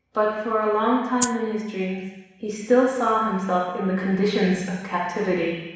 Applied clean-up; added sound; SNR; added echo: none; Rattle (instrument); 6 dB; reverberation time 1.1 s.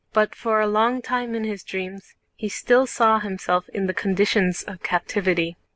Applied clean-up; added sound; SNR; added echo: none; none; none; none.